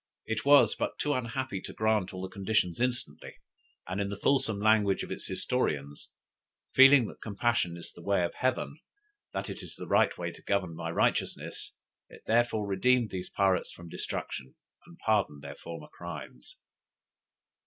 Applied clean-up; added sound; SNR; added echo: none; none; none; none.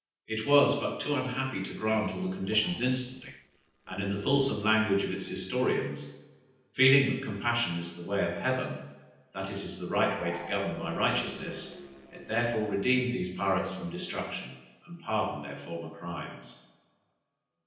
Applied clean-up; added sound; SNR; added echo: neural separator model SepFormer DNS4.